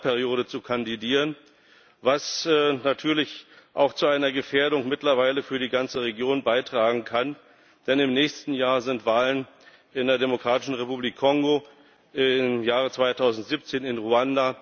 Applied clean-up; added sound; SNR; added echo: none; none; none; none.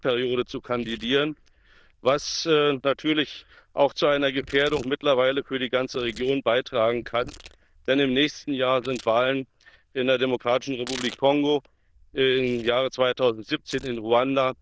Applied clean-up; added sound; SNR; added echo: neural diffusion model UNIVERSE++.